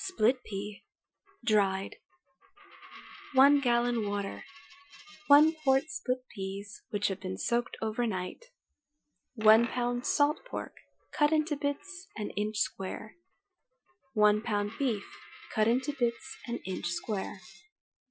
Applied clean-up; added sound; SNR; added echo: classical method Wiener filter.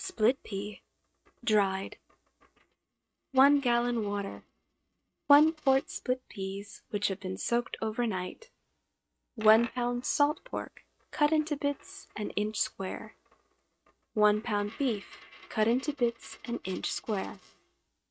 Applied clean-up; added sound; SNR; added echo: neural mask model RNNoise.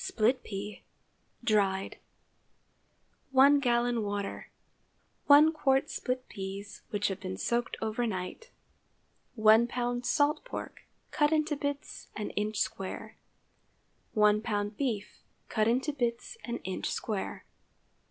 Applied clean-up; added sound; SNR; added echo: none; none; none; none.